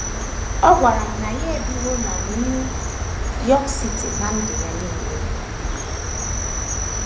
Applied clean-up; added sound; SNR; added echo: none; Cricket; 1 dB; reverberation time 0.7 s.